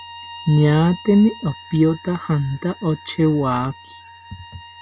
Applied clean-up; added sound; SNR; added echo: none; Bowed string instrument; 20 dB; none.